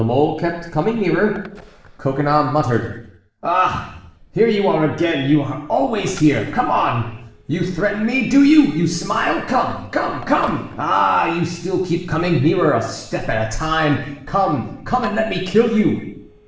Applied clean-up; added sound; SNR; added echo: neural separator model SepFormer DNS4.